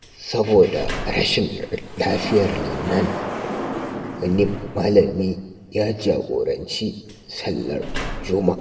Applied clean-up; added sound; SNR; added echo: none; Sliding door; 9 dB; reverberation time 1.1 s.